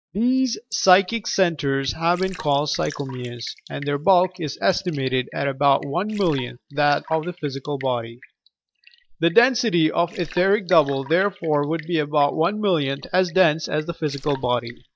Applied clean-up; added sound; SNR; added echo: neural mask model DeepFilterNet 3.